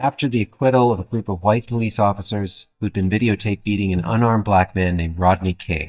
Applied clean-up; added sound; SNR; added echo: neural mask model DeepFilterNet 3.